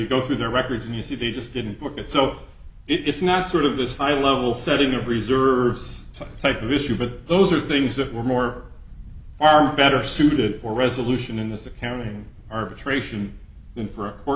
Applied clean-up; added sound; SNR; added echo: none; Wind; 18 dB; none.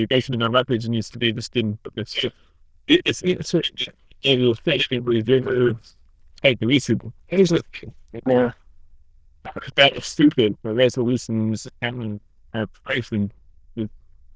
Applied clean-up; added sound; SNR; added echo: neural diffusion model UNIVERSE++.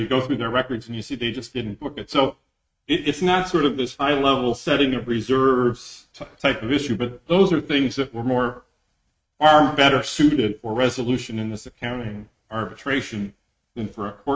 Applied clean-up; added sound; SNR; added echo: neural mask model RNNoise.